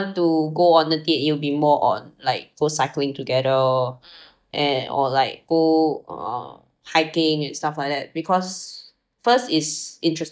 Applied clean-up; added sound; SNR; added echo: neural mask model DeepFilterNet 3.